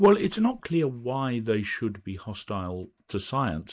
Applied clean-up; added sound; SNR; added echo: neural mask model Resemble Enhance denoiser.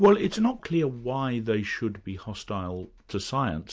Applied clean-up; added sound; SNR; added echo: none; none; none; none.